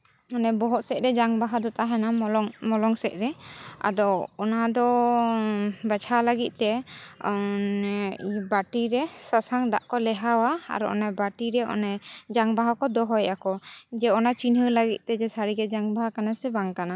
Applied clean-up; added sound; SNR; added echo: none; none; none; none.